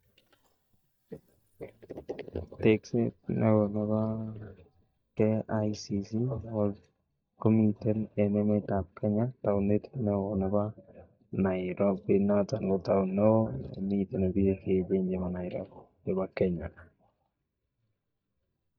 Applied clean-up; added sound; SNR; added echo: neural mask model DeepFilterNet 3.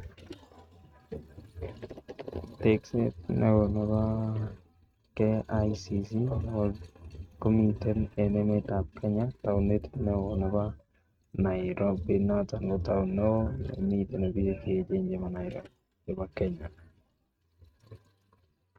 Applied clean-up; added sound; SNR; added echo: neural mask model RNNoise.